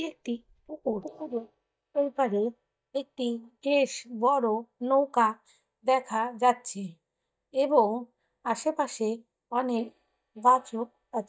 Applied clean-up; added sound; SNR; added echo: neural mask model DeepFilterNet 3.